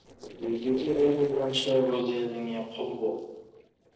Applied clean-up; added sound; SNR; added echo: neural separator model SepFormer DNS4.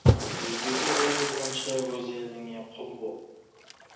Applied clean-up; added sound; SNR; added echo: none; Splash, splatter; -4 dB; reverberation time 0.9 s.